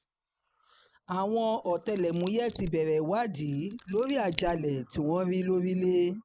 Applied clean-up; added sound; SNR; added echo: neural mask model Resemble Enhance denoiser.